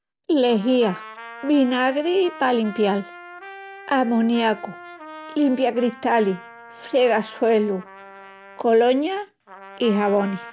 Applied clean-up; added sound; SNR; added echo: none; Trumpet; 18 dB; none.